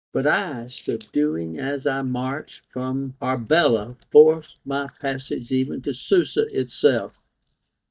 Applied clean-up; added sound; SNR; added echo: neural mask model DeepFilterNet 3.